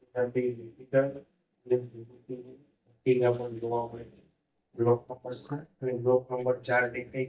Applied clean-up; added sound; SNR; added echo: neural mask model DeepFilterNet 3.